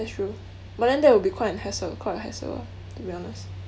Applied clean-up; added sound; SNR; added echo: none; none; none; none.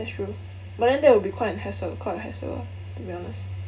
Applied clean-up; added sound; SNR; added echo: none; none; none; reverberation time 0.2 s.